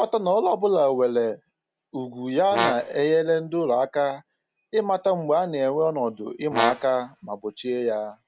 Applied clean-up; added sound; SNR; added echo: none; Brass instrument; 6 dB; none.